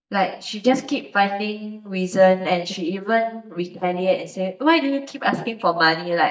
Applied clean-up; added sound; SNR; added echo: neural mask model DeepFilterNet 3.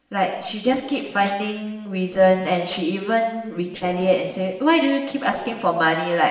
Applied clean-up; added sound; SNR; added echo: neural separator model SepFormer DNS4.